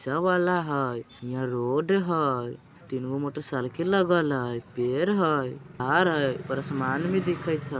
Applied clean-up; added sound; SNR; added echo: none; none; none; none.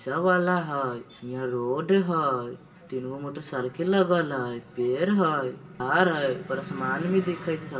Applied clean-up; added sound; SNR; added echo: none; none; none; reverberation time 0.5 s.